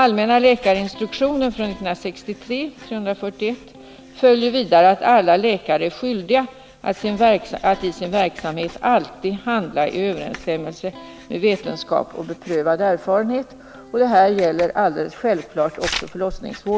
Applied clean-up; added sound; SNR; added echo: none; Electric guitar + Writing; 19 dB; none.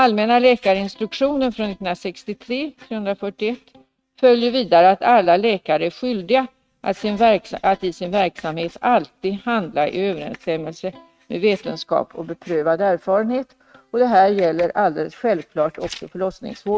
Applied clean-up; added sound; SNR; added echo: neural mask model RNNoise.